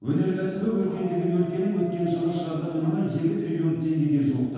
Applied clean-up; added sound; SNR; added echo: none; Dog; 17 dB; reverberation time 1.2 s.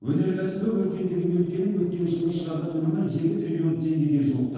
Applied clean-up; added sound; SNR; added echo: neural separator model SepFormer DNS4.